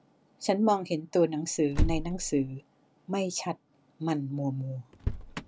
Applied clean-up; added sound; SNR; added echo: none; Motor vehicle (road); 5 dB; none.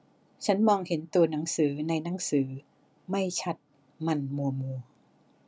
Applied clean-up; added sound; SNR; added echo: none; none; none; none.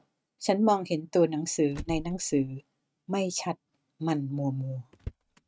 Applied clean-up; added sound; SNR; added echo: neural mask model RNNoise.